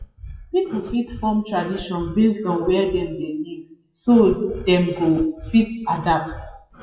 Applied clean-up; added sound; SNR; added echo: classical method WPE with log-MMSE.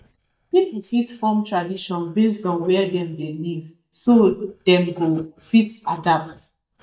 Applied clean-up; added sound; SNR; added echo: neural mask model DeepFilterNet 3.